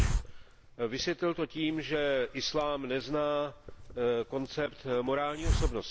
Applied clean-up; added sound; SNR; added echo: none; Hiss; 4 dB; none.